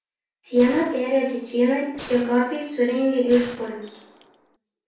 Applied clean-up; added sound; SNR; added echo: none; Gunshot, gunfire; 19 dB; reverberation time 0.6 s.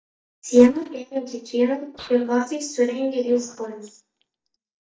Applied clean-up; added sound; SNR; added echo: neural mask model DeepFilterNet 3.